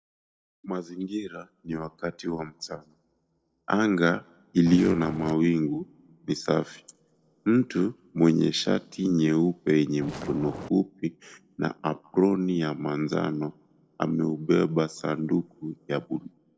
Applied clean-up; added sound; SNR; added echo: neural separator model SepFormer DNS4.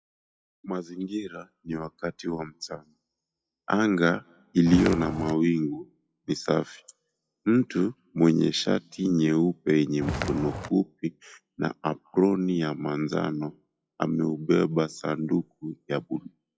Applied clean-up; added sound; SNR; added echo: classical method WPE with log-MMSE.